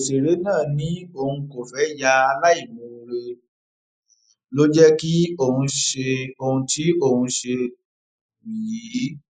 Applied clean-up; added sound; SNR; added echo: neural mask model Resemble Enhance denoiser.